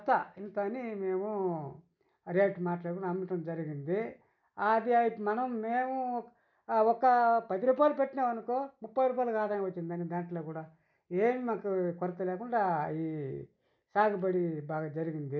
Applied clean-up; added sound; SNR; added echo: none; none; none; none.